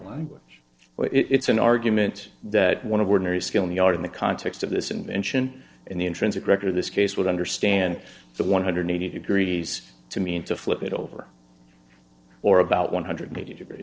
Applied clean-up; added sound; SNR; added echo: neural separator model SepFormer DNS4.